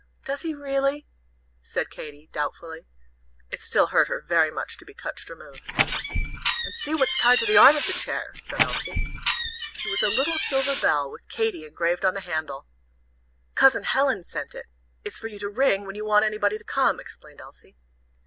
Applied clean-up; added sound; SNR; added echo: none; Door; 0 dB; none.